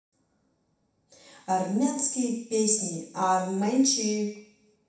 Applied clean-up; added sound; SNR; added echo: none; none; none; reverberation time 0.7 s.